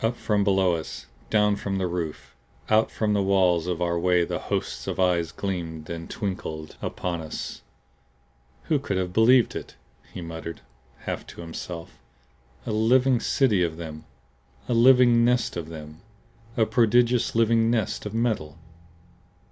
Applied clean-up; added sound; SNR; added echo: none; none; none; none.